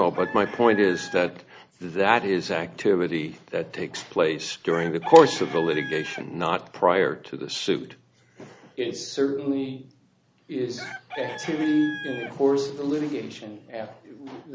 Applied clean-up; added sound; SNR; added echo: none; Chicken, rooster; 17 dB; none.